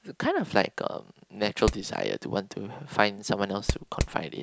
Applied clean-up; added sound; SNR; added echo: none; Hammer; 1 dB; none.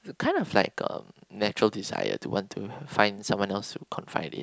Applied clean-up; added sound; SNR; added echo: none; none; none; none.